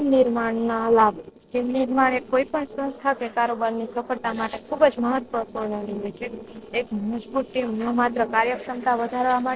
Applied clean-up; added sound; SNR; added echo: neural separator model SepFormer DNS4.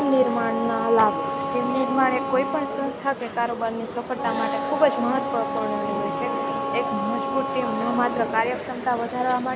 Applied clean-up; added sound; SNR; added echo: none; Wind instrument, woodwind instrument; 5 dB; none.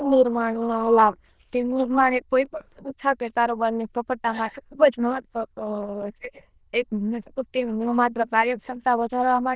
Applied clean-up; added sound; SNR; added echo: neural diffusion model UNIVERSE++.